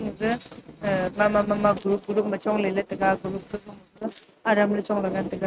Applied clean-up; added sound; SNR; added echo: neural mask model RNNoise.